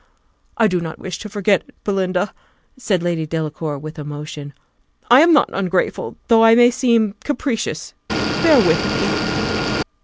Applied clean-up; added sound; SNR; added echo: none; Motor vehicle (road) / Engine; 1 dB; none.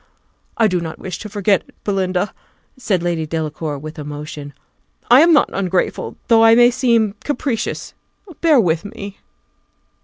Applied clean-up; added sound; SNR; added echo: none; none; none; none.